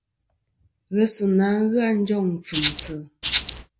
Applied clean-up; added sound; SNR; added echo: none; Rattle (instrument); -2 dB; none.